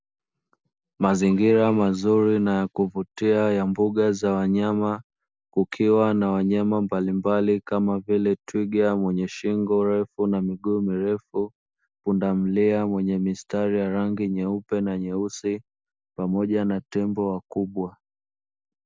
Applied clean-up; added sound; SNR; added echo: none; none; none; none.